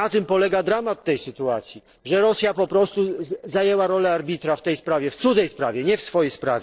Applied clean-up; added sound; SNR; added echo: neural separator model SepFormer DNS4.